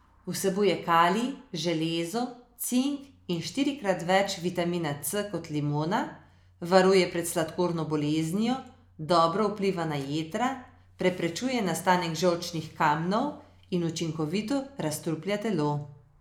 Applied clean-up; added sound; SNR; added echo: none; none; none; none.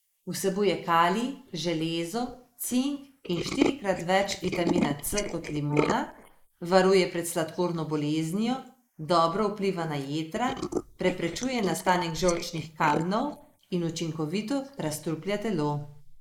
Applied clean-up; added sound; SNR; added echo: neural mask model Resemble Enhance denoiser.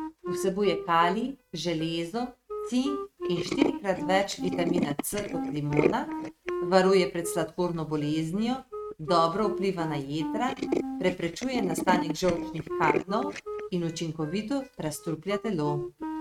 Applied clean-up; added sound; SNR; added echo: neural mask model RNNoise.